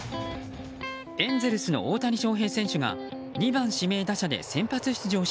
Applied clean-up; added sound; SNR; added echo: none; Electric guitar; 10 dB; none.